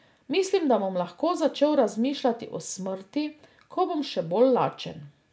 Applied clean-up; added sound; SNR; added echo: none; none; none; none.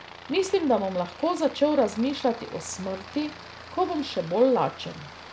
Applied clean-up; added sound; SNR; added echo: none; Aircraft; 17 dB; none.